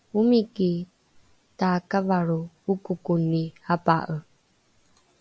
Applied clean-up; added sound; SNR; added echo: none; none; none; none.